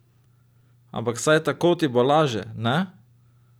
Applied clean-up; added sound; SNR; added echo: none; none; none; none.